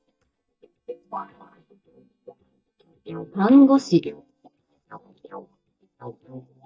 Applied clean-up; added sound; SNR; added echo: neural mask model DeepFilterNet 3.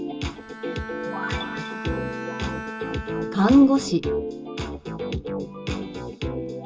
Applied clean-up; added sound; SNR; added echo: none; Bowed string instrument; 13 dB; reverberation time 0.2 s.